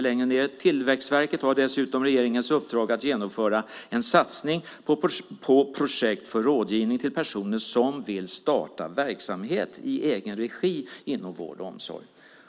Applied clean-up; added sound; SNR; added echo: none; none; none; none.